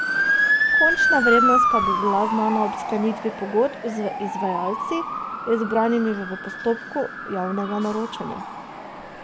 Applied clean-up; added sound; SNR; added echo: none; Motor vehicle (road) / Siren; -1 dB; none.